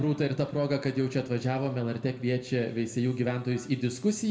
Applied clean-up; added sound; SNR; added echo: none; none; none; reverberation time 1.7 s.